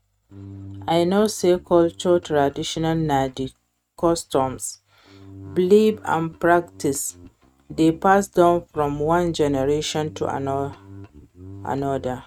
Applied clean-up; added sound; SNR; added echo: neural mask model RNNoise.